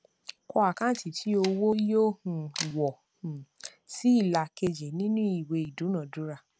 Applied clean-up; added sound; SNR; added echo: none; Camera; 16 dB; none.